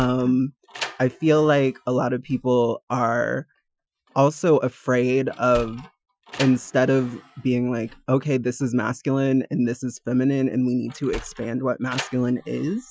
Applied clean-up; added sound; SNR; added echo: classical method Wiener filter.